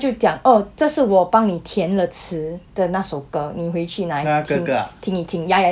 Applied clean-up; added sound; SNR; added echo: none; none; none; none.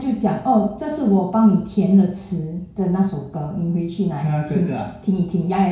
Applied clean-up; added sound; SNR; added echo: none; none; none; reverberation time 0.5 s.